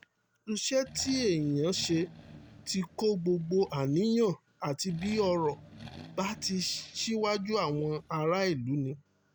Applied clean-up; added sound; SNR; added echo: none; Accelerating, revving, vroom; 19 dB; none.